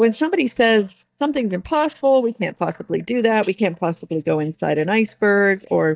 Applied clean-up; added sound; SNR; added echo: neural mask model DeepFilterNet 3.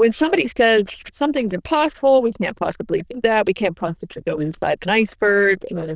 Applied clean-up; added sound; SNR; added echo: neural diffusion model UNIVERSE++.